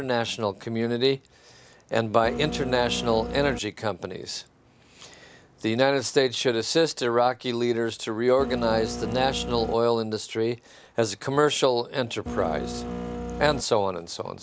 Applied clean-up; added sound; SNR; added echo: none; Printer; 6 dB; none.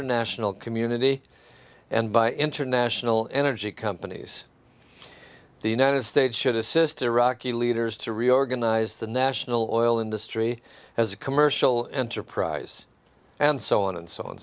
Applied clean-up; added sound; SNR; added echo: none; none; none; none.